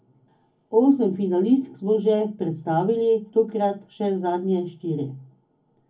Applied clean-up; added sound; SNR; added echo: none; none; none; reverberation time 0.3 s.